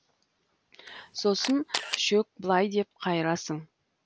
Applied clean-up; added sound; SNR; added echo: none; Camera; 7 dB; none.